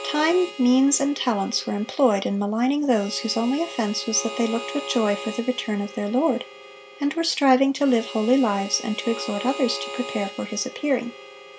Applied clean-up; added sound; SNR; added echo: none; Harmonica; 14 dB; none.